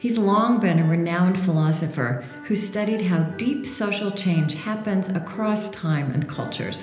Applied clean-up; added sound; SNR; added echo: none; none; none; reverberation time 1.0 s.